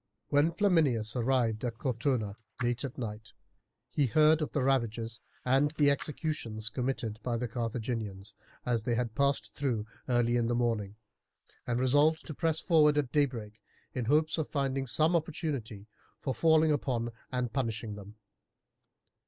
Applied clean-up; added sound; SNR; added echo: neural mask model Resemble Enhance denoiser.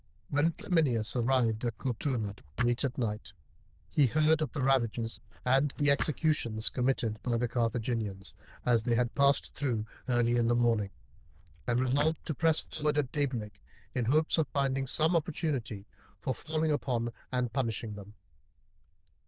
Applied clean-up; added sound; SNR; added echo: neural diffusion model UNIVERSE++.